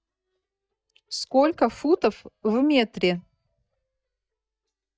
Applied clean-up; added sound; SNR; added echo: neural mask model DeepFilterNet 3.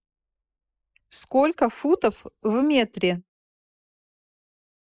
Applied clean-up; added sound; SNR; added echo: neural mask model Resemble Enhance denoiser.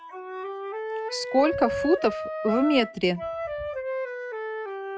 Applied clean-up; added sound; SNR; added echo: classical method log-MMSE.